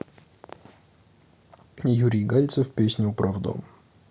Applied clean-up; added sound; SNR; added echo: none; none; none; none.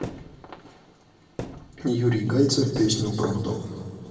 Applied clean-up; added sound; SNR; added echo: none; Thump, thud; 15 dB; reverberation time 2.9 s.